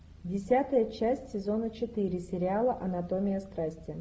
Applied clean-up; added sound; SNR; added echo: none; none; none; none.